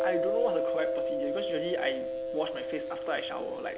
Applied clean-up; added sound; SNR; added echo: none; Mallet percussion; -2 dB; none.